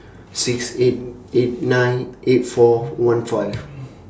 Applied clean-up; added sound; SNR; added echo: none; none; none; none.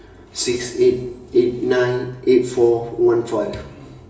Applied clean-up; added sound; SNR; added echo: none; none; none; reverberation time 0.9 s.